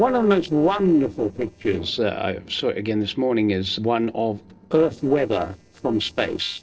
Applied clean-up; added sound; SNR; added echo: neural separator model SepFormer DNS4.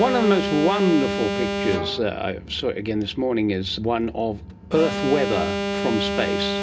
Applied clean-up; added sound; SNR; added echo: none; Alarm; 4 dB; reverberation time 0.3 s.